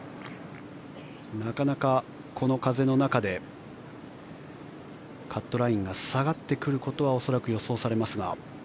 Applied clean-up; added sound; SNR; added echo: none; none; none; none.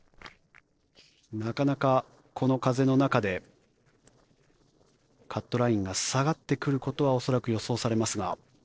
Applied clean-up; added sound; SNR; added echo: neural separator model SepFormer DNS4.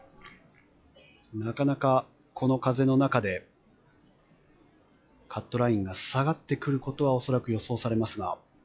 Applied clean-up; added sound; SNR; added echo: classical method log-MMSE.